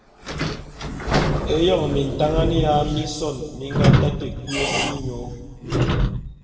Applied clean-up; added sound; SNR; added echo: none; Squeak / Sliding door; -2 dB; reverberation time 1.6 s.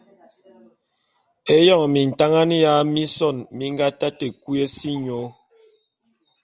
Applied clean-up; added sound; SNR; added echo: none; none; none; none.